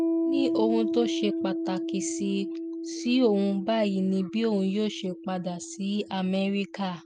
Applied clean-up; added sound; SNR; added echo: none; Piano; 4 dB; none.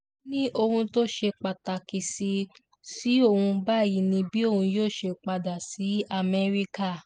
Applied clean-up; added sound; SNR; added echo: none; none; none; none.